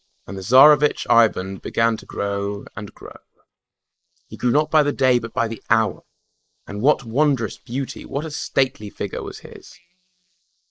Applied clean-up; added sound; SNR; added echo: neural mask model Resemble Enhance denoiser.